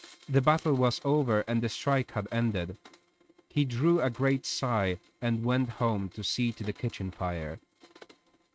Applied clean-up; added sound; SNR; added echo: neural mask model RNNoise.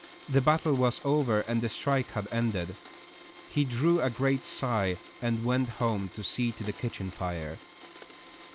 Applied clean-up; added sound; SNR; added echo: none; Domestic sounds, home sounds; 19 dB; none.